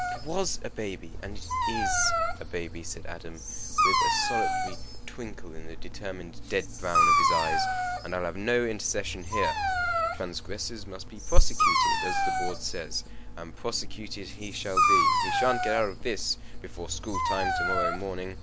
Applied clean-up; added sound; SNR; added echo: none; Dog; 0 dB; none.